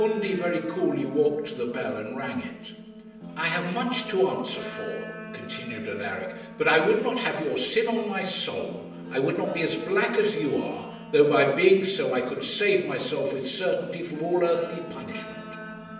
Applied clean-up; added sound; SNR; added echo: none; Guitar; 14 dB; reverberation time 0.8 s.